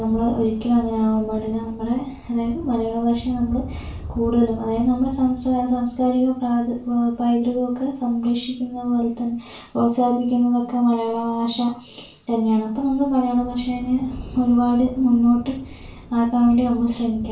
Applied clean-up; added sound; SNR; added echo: none; Thunder; 17 dB; reverberation time 0.3 s.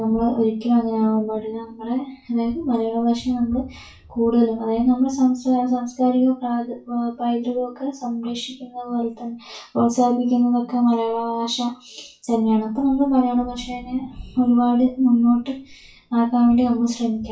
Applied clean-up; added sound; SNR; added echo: classical method WPE with log-MMSE.